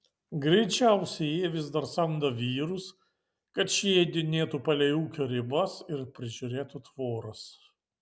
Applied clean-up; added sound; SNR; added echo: none; none; none; none.